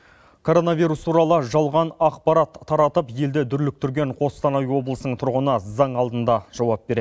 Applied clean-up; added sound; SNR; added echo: none; none; none; none.